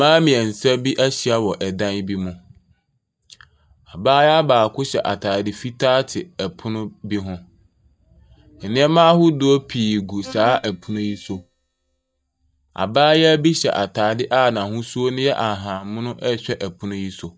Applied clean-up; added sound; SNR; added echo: neural mask model DeepFilterNet 3.